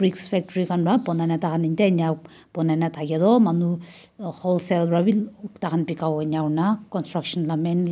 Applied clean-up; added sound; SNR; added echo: none; none; none; none.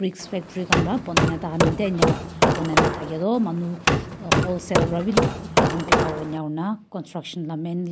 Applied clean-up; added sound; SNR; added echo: none; Hammer; -5 dB; none.